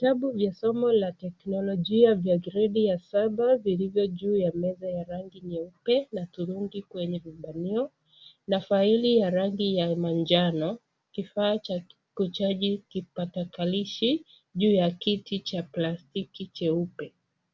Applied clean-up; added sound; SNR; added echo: none; none; none; none.